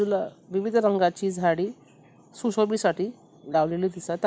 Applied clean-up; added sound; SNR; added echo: none; none; none; none.